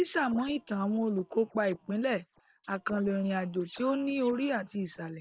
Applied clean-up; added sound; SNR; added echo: neural separator model SepFormer DNS4.